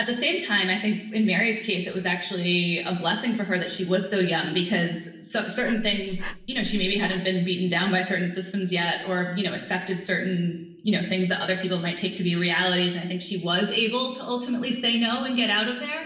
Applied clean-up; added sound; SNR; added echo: none; Breathing; 9 dB; reverberation time 0.8 s.